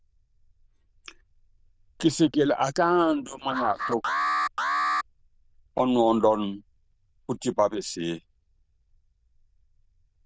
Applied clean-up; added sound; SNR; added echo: neural diffusion model UNIVERSE++.